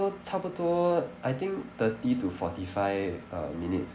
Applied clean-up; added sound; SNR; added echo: none; Engine; 18 dB; none.